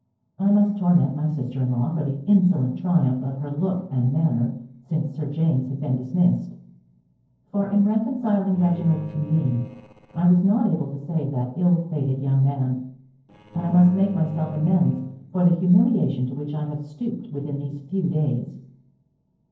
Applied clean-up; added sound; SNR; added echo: neural separator model SepFormer DNS4.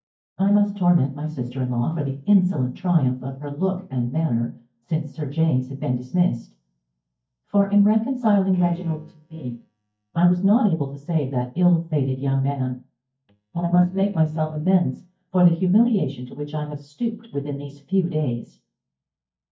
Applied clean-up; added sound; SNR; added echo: neural mask model DeepFilterNet 3.